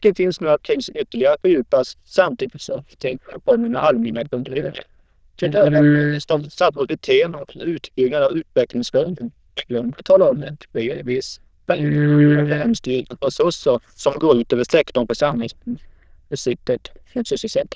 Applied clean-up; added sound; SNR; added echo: neural diffusion model UNIVERSE++.